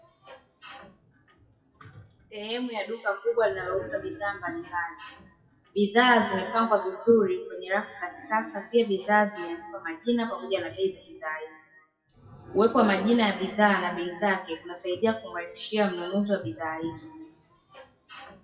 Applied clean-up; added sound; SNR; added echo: classical method WPE with log-MMSE.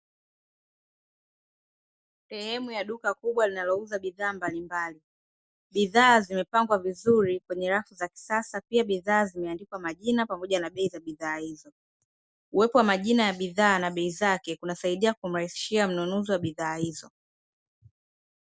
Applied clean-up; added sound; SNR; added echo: none; none; none; none.